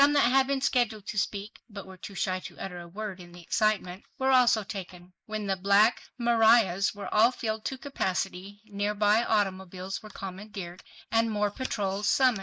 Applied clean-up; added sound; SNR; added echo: neural mask model Resemble Enhance denoiser.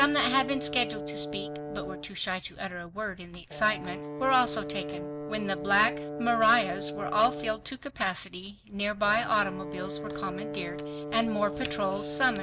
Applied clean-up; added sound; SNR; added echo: none; Brass instrument; 8 dB; none.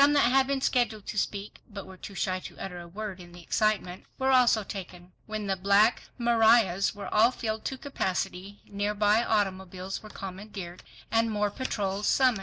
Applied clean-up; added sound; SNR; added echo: none; none; none; none.